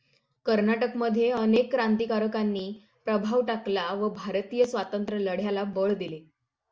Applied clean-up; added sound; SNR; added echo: none; none; none; none.